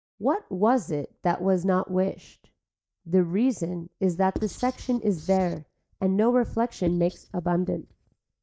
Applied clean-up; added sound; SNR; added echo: neural mask model DeepFilterNet 3.